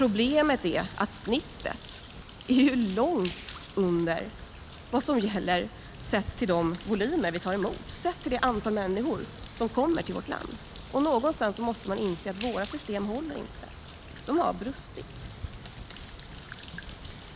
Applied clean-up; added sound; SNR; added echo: none; Bird; 13 dB; none.